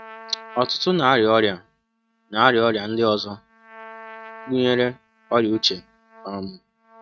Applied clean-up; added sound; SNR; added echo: neural mask model RNNoise.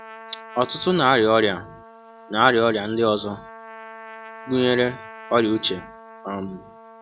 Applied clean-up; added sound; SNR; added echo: none; Trumpet; 18 dB; none.